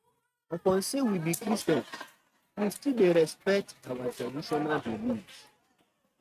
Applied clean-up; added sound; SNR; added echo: neural mask model RNNoise.